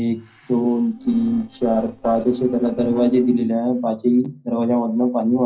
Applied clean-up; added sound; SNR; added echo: neural separator model SepFormer DNS4.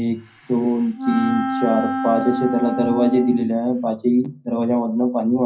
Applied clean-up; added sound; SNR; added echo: none; Wind instrument, woodwind instrument; 6 dB; reverberation time 0.4 s.